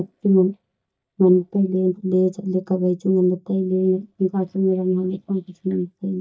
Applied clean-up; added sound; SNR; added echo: neural mask model DeepFilterNet 3.